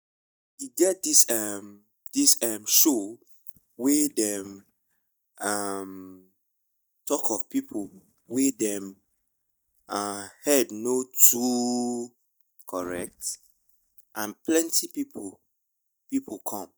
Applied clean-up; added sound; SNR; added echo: neural mask model DeepFilterNet 3.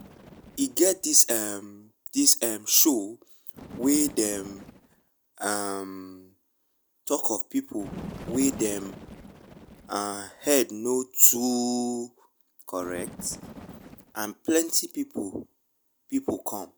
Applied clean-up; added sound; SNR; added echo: none; Bird; 19 dB; none.